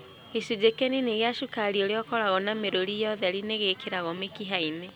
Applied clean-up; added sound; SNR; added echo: none; none; none; none.